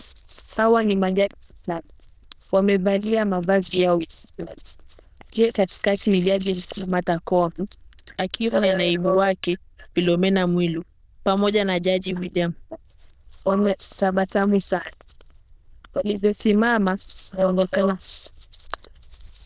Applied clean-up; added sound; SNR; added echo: neural diffusion model UNIVERSE++.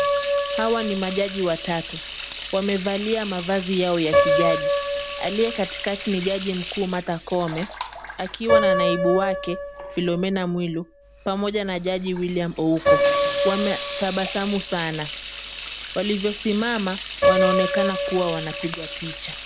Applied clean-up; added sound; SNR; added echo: none; Piano + Sink (filling or washing) / Water tap, faucet; 0 dB; none.